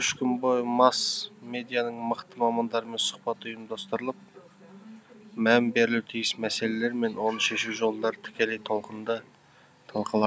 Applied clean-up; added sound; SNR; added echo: none; none; none; none.